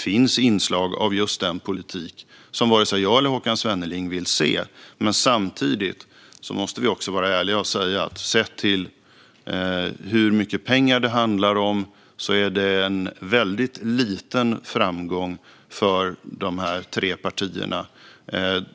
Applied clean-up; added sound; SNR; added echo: none; none; none; none.